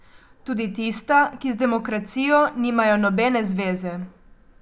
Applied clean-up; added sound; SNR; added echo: none; none; none; none.